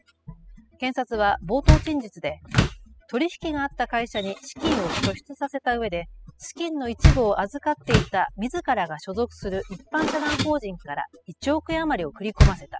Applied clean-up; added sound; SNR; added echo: classical method spectral subtraction.